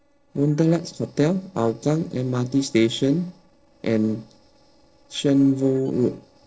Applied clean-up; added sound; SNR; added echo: neural separator model SepFormer DNS4.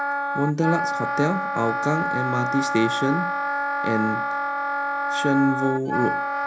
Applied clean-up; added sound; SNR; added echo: none; Wind instrument, woodwind instrument; 0 dB; reverberation time 0.4 s.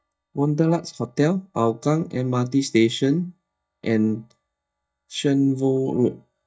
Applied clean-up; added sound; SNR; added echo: neural mask model DeepFilterNet 3.